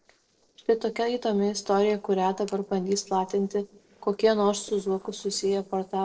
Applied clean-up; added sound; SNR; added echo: neural separator model SepFormer DNS4.